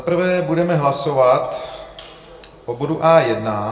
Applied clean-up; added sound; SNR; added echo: none; none; none; reverberation time 0.6 s.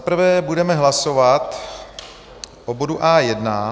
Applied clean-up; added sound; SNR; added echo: none; none; none; none.